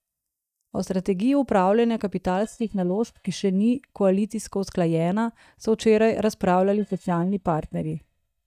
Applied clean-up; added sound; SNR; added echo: neural mask model DeepFilterNet 3.